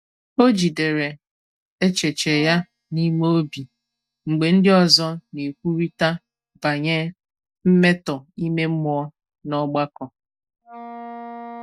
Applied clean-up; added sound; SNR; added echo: neural mask model DeepFilterNet 3.